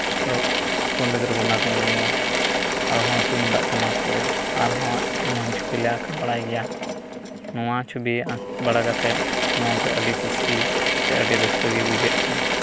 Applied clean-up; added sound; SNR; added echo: none; Drill / Mechanisms; -3 dB; none.